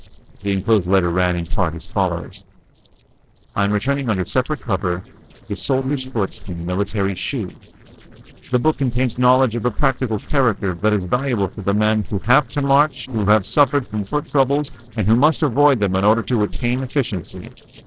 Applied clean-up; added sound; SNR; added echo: neural separator model SepFormer DNS4.